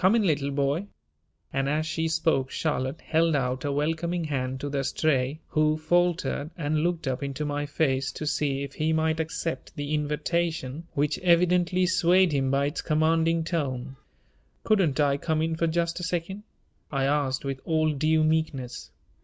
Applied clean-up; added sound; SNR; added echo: none; none; none; none.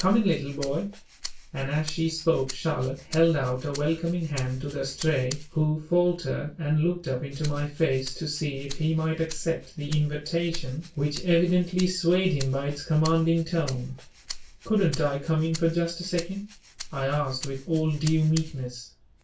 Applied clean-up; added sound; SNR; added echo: none; Rattle (instrument); 13 dB; reverberation time 0.2 s.